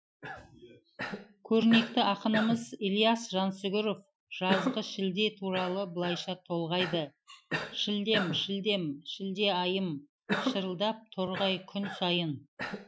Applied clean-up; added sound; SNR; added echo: classical method Wiener filter.